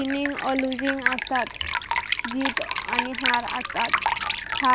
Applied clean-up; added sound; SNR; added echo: none; Liquid; -1 dB; none.